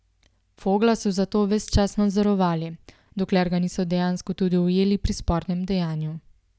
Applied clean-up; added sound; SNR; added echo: none; none; none; none.